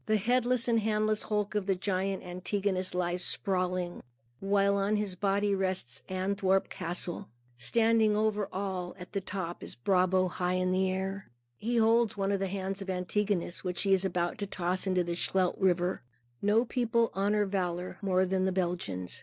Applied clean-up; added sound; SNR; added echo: none; none; none; none.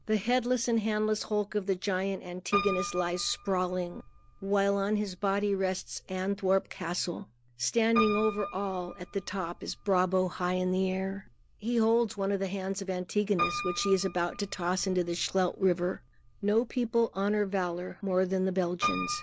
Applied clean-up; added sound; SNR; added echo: none; Piano; 12 dB; none.